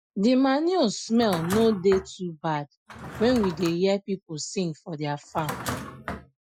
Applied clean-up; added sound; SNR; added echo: classical method Wiener filter.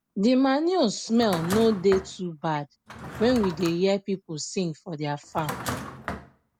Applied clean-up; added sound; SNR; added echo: none; Drawer open or close; 13 dB; none.